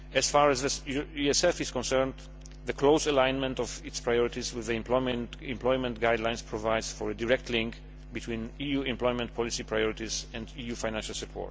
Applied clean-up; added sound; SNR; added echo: none; none; none; none.